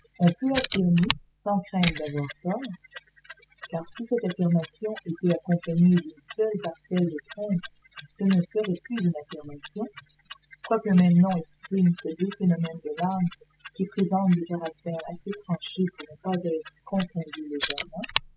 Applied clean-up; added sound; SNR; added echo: classical method spectral subtraction.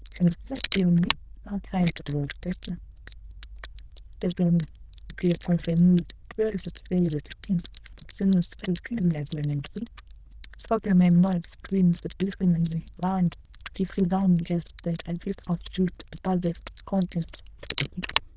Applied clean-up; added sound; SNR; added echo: neural diffusion model UNIVERSE++.